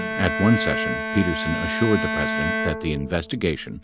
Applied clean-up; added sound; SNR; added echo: none; Bowed string instrument; 3 dB; none.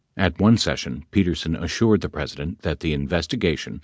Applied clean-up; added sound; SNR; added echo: none; none; none; none.